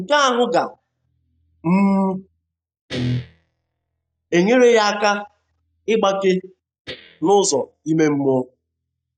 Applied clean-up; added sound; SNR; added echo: neural mask model DeepFilterNet 3.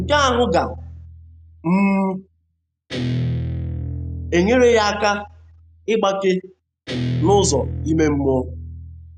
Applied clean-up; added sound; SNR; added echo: none; Guitar; 7 dB; none.